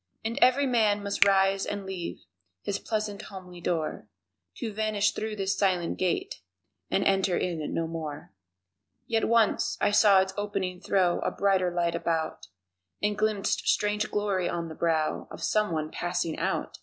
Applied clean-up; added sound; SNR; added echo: none; Finger snapping; 9 dB; none.